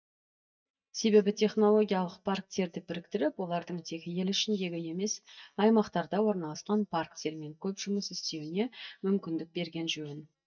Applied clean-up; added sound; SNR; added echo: neural mask model DeepFilterNet 3.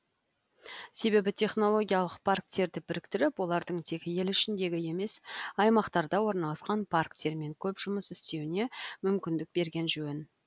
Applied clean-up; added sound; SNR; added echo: none; none; none; none.